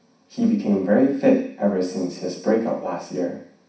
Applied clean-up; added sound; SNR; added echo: none; none; none; reverberation time 0.6 s.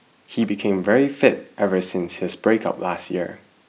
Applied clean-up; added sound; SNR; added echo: none; none; none; none.